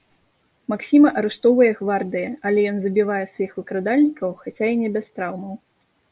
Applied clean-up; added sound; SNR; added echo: none; none; none; none.